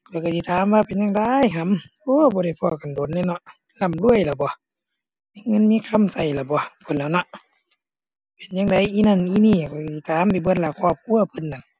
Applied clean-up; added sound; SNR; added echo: none; none; none; none.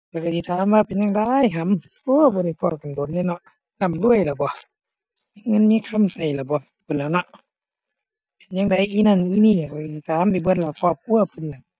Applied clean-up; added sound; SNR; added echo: neural mask model DeepFilterNet 3.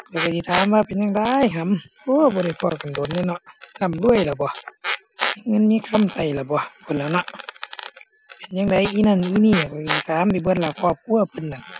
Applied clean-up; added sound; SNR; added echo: none; Squeak; 10 dB; none.